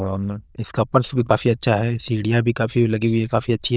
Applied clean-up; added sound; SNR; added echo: neural diffusion model UNIVERSE++.